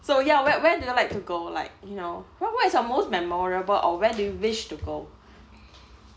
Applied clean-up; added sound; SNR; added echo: none; none; none; none.